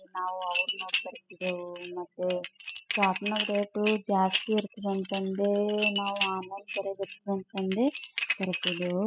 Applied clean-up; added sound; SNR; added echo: classical method spectral subtraction.